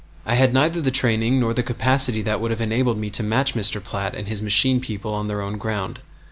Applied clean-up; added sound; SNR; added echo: none; none; none; none.